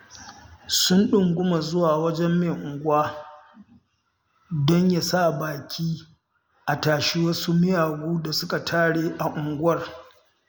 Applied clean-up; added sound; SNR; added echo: none; none; none; none.